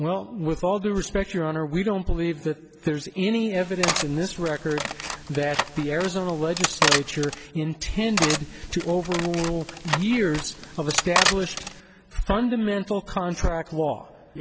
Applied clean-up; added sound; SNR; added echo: none; Cutlery, silverware; 2 dB; none.